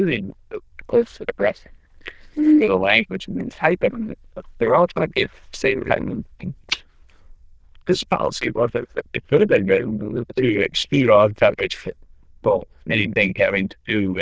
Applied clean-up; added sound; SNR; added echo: neural diffusion model UNIVERSE++.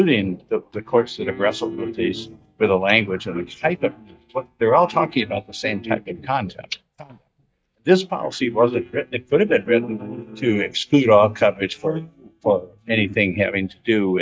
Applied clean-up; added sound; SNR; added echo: neural mask model DeepFilterNet 3.